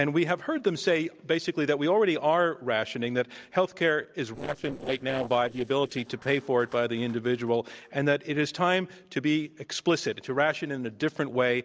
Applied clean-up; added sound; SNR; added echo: neural separator model SepFormer DNS4.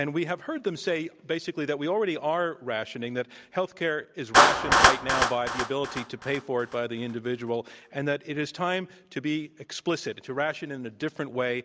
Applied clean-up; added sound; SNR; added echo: none; Clapping; 0 dB; none.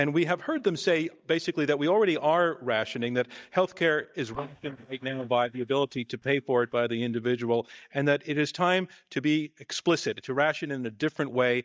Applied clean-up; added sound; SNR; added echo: neural mask model DeepFilterNet 3.